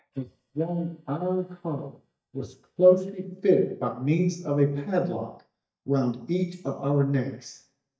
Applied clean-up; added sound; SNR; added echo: neural mask model DeepFilterNet 3.